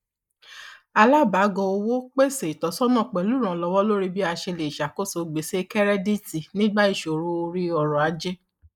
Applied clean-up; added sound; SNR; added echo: neural mask model Resemble Enhance denoiser.